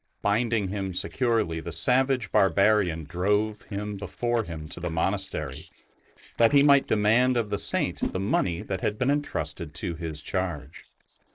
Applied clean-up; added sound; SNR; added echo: neural separator model SepFormer DNS4.